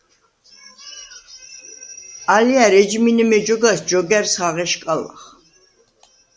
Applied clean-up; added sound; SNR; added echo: none; none; none; none.